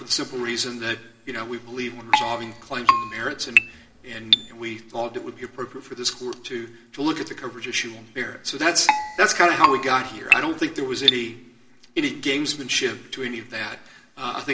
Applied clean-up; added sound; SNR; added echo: none; Keyboard (musical); -3 dB; reverberation time 0.8 s.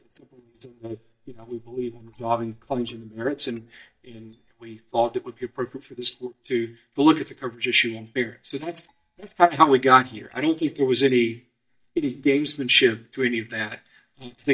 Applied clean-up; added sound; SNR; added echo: neural mask model DeepFilterNet 3.